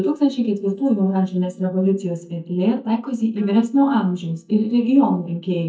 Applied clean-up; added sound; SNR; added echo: neural mask model DeepFilterNet 3.